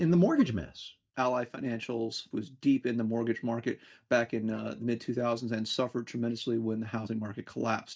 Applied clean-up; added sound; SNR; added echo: neural mask model DeepFilterNet 3.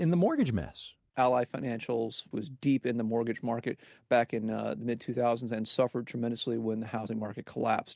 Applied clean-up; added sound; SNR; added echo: none; none; none; none.